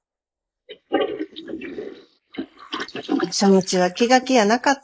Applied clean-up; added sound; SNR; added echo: neural mask model Resemble Enhance denoiser.